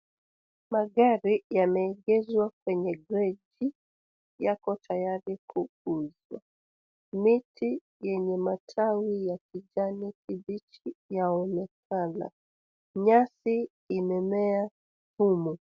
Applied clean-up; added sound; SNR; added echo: none; none; none; none.